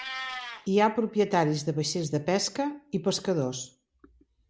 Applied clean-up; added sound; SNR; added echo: none; Meow; 16 dB; none.